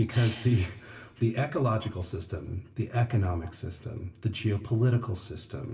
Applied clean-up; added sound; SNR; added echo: none; none; none; reverberation time 0.8 s.